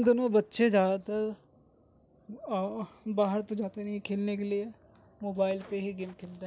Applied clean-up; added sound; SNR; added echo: none; none; none; none.